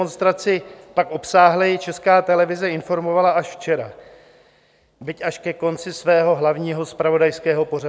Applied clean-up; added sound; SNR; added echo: none; none; none; none.